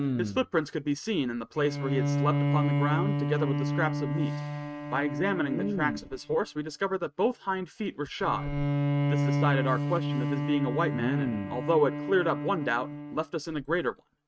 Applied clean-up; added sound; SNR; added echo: neural mask model RNNoise.